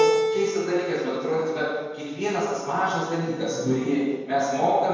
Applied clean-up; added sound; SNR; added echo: none; Keyboard (musical); 6 dB; reverberation time 1.2 s.